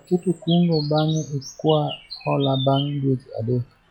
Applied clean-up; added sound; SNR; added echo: classical method log-MMSE.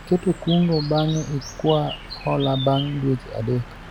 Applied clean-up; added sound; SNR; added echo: none; Bird; 13 dB; none.